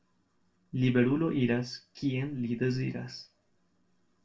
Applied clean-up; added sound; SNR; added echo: none; none; none; reverberation time 0.2 s.